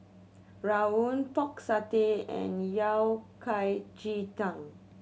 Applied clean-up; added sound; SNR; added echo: none; none; none; none.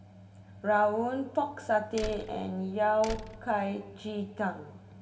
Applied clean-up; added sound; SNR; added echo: none; Slam; 12 dB; reverberation time 1.3 s.